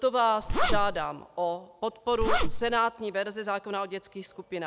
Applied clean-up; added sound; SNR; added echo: none; Zipper (clothing); -4 dB; none.